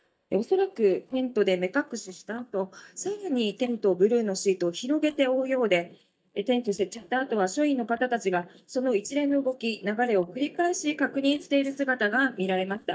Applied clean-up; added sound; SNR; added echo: neural mask model DeepFilterNet 3.